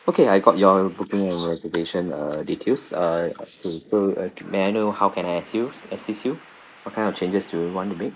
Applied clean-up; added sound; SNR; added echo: neural mask model Resemble Enhance denoiser.